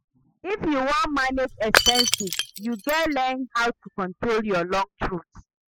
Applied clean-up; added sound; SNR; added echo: classical method spectral subtraction.